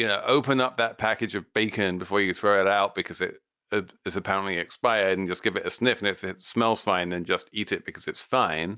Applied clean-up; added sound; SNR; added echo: none; none; none; none.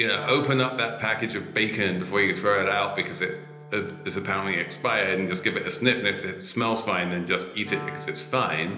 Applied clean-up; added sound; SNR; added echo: none; Wind instrument, woodwind instrument; 17 dB; reverberation time 1.0 s.